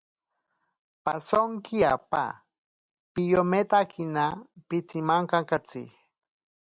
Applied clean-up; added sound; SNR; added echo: none; none; none; none.